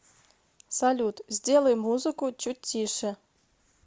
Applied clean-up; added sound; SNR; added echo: none; none; none; none.